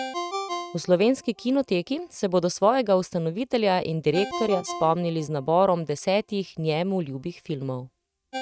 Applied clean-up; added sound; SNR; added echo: neural mask model RNNoise.